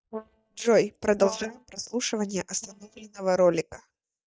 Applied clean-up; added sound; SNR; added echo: neural mask model DeepFilterNet 3.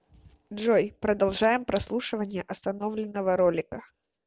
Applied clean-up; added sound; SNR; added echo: none; none; none; none.